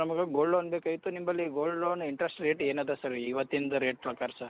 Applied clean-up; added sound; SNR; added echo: none; none; none; none.